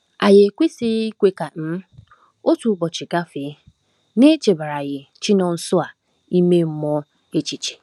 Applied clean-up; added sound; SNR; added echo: none; none; none; none.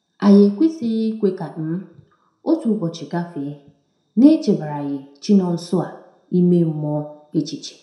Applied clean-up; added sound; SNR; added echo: none; none; none; reverberation time 0.5 s.